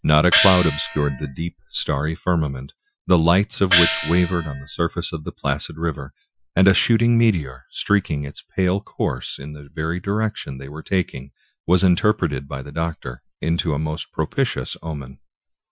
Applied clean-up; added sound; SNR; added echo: classical method Wiener filter.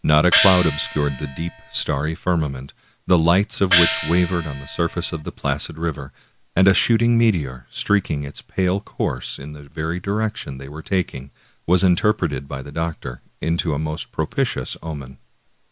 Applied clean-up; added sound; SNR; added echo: none; Gong; 3 dB; none.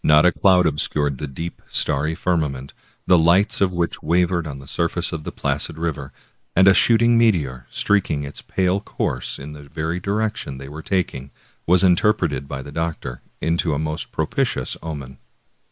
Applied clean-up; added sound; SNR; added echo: neural mask model Resemble Enhance denoiser.